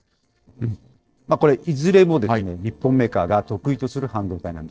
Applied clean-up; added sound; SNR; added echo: neural separator model SepFormer DNS4.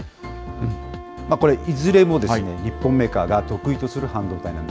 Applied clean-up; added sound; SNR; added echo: none; Wind instrument, woodwind instrument; 17 dB; none.